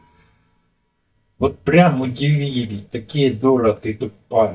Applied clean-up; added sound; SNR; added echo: neural mask model DeepFilterNet 3.